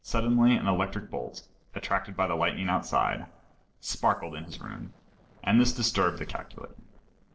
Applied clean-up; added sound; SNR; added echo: neural separator model SepFormer DNS4.